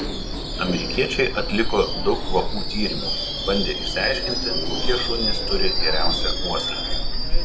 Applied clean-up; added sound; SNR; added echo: none; Screech / Subway, metro, underground; -4 dB; none.